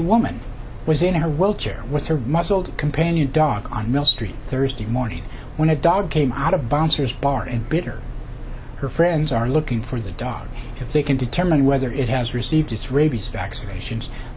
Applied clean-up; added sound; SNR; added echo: none; none; none; none.